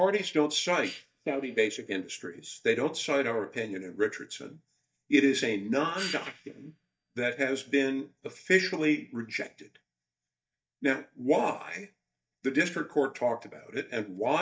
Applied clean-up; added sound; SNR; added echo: neural mask model DeepFilterNet 3.